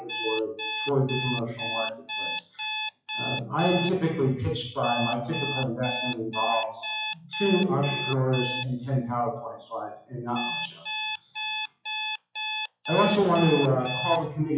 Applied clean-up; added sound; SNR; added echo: classical method WPE with log-MMSE.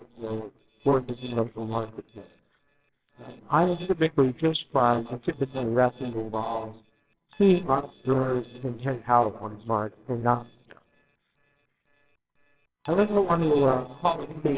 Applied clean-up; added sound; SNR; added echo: neural separator model SepFormer WHAMR!.